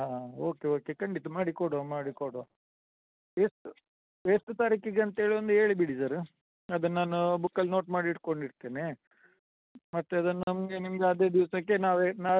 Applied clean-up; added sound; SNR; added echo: none; none; none; none.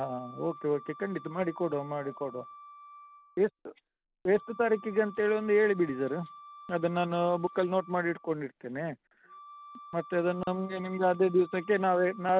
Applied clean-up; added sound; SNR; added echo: none; Wind instrument, woodwind instrument; 19 dB; none.